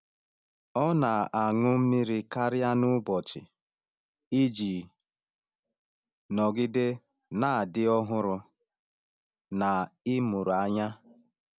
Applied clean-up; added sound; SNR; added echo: none; none; none; none.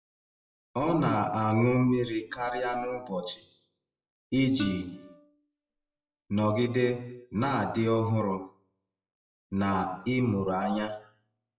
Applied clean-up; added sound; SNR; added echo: classical method WPE with log-MMSE.